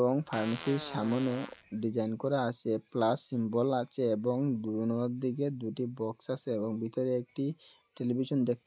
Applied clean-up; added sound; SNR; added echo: none; Fart; 13 dB; none.